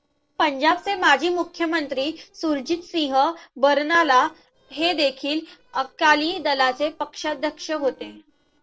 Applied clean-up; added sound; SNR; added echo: neural separator model SepFormer DNS4.